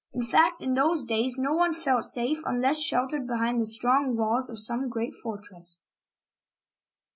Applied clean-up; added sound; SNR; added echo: none; none; none; none.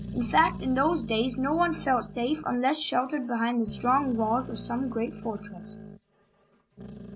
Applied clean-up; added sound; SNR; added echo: none; Growling; 13 dB; none.